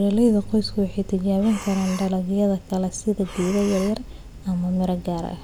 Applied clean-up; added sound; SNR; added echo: none; Breathing; 16 dB; none.